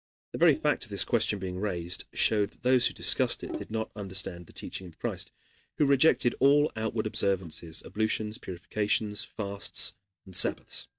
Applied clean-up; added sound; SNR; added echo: neural mask model DeepFilterNet 3.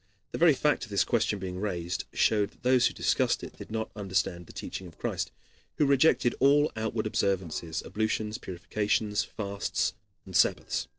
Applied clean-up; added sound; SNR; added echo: neural separator model SepFormer DNS4.